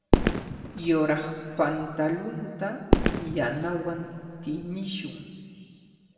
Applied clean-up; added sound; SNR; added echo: none; Fireworks; -3 dB; reverberation time 2.2 s.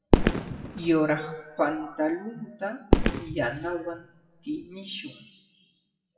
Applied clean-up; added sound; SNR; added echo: classical method WPE with log-MMSE.